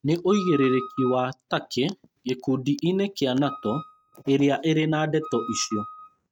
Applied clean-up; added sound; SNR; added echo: neural mask model RNNoise.